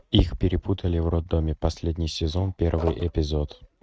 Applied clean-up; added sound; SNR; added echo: neural mask model RNNoise.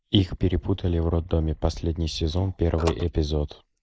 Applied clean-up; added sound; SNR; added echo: neural mask model Resemble Enhance denoiser.